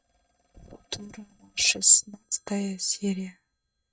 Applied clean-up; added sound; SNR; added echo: neural mask model DeepFilterNet 3.